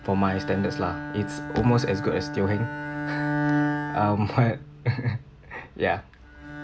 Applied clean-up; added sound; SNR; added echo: none; Bowed string instrument; 5 dB; none.